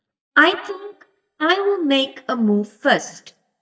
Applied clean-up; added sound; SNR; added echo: neural mask model DeepFilterNet 3.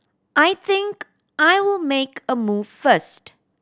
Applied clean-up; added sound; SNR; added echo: none; none; none; none.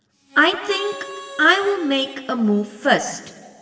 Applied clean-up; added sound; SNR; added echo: none; Harmonica; 18 dB; reverberation time 3.0 s.